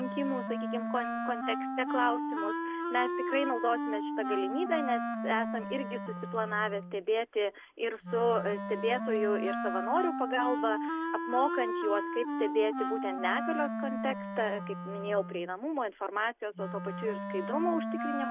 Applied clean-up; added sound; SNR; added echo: none; Wind instrument, woodwind instrument; 3 dB; none.